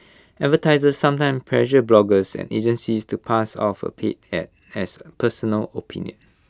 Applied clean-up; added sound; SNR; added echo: none; none; none; none.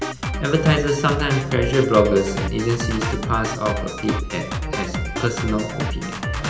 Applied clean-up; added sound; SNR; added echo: none; Drum kit; 4 dB; reverberation time 0.8 s.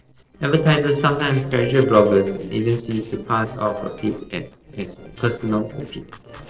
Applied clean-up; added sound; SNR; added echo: neural separator model SepFormer DNS4.